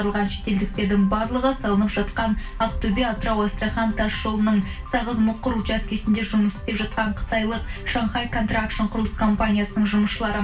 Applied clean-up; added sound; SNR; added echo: none; none; none; reverberation time 0.2 s.